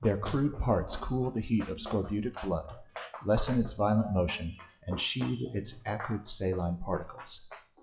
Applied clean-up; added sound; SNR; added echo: classical method WPE with log-MMSE.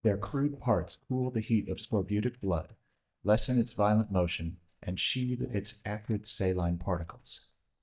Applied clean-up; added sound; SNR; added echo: neural mask model DeepFilterNet 3.